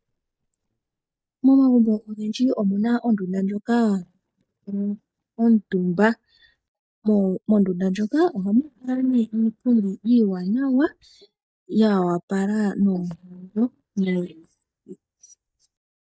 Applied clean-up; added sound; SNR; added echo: neural mask model DeepFilterNet 3.